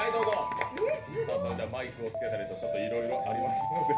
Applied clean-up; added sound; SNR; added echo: none; Alarm; 1 dB; reverberation time 0.3 s.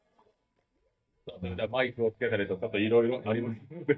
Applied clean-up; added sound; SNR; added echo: neural mask model DeepFilterNet 3.